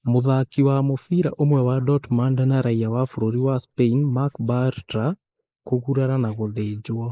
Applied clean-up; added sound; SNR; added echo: neural mask model Resemble Enhance denoiser.